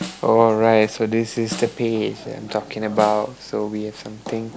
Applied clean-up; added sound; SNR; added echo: none; Snare drum; 17 dB; none.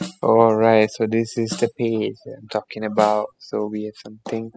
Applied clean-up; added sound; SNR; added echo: classical method spectral subtraction.